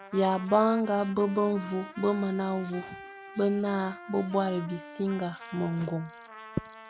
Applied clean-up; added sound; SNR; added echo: none; Trumpet; 16 dB; none.